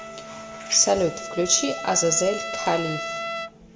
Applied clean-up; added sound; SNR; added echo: none; Trumpet; 9 dB; reverberation time 0.9 s.